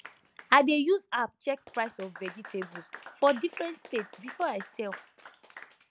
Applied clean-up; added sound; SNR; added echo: none; Applause / Clapping; 17 dB; none.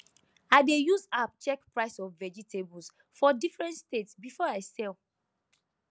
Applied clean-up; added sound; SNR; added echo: none; none; none; none.